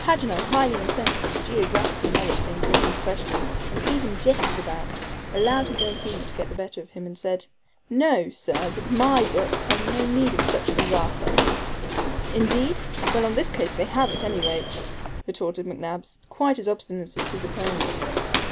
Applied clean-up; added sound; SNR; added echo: none; Walk, footsteps; 0 dB; none.